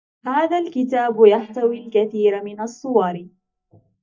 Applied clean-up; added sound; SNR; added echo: neural mask model DeepFilterNet 3.